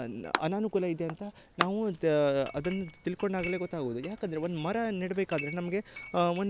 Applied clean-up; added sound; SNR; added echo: none; Chink, clink; 11 dB; none.